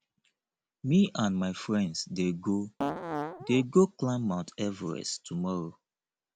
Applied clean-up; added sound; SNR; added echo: none; Fart; 4 dB; none.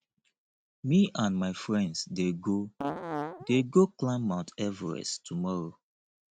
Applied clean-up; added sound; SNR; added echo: neural mask model RNNoise.